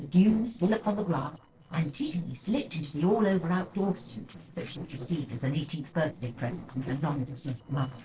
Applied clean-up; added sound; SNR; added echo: neural separator model SepFormer DNS4.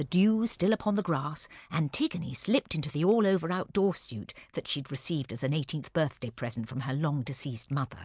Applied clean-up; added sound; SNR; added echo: none; none; none; none.